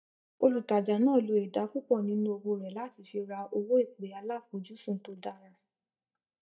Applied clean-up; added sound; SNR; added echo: neural mask model DeepFilterNet 3.